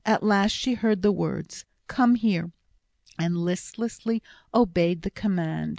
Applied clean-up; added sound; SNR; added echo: none; none; none; none.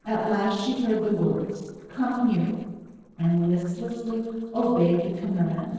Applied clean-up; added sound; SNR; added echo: neural separator model SepFormer DNS4.